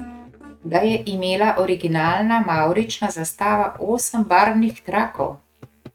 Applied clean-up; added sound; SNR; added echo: neural mask model RNNoise.